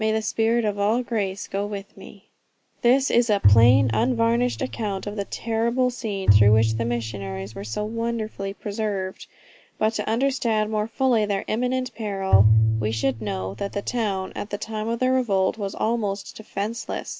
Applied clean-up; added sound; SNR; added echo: none; Bowed string instrument; -2 dB; none.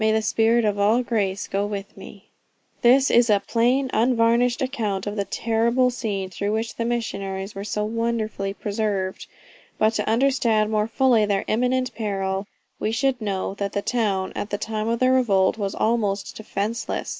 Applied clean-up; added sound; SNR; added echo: neural mask model Resemble Enhance denoiser.